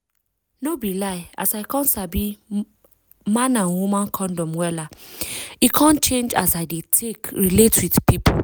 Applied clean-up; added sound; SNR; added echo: none; none; none; none.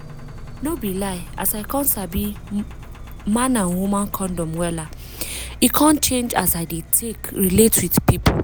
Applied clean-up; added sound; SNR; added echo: none; Engine; 14 dB; none.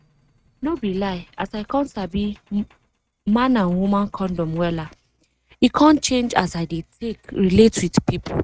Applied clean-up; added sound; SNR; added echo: neural mask model RNNoise.